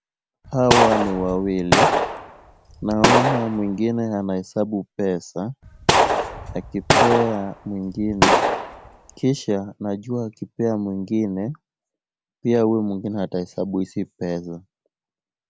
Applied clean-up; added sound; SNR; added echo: none; Gunshot, gunfire; -3 dB; none.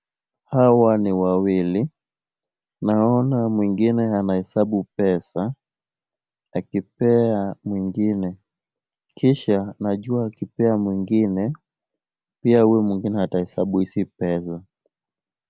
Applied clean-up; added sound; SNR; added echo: none; none; none; none.